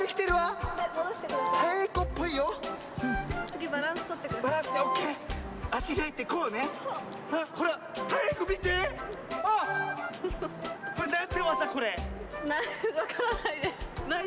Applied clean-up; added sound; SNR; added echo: none; none; none; none.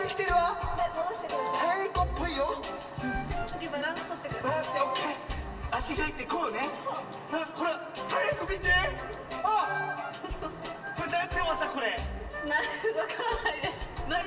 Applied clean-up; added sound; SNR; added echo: none; none; none; reverberation time 1.0 s.